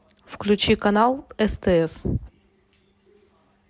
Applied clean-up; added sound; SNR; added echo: none; none; none; none.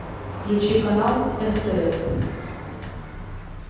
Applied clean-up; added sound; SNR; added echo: none; Sliding door; 8 dB; reverberation time 1.2 s.